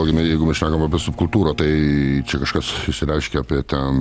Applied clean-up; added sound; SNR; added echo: none; Accelerating, revving, vroom + Bowed string instrument; 18 dB; none.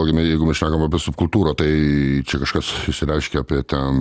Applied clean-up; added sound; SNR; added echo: none; none; none; none.